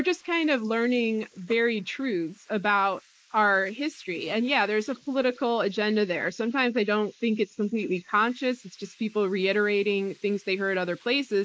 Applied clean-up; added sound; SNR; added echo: neural mask model Resemble Enhance denoiser.